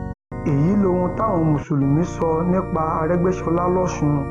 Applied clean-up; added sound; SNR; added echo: none; Organ; 8 dB; none.